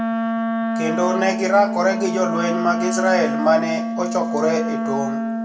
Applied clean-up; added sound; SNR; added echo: none; Wind instrument, woodwind instrument; 1 dB; reverberation time 0.6 s.